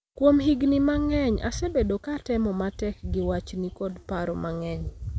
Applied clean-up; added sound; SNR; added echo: none; none; none; none.